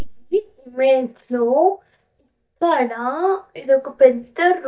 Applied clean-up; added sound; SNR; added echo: neural mask model DeepFilterNet 3.